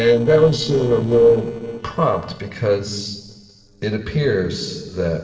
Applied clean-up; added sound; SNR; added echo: neural separator model SepFormer DNS4.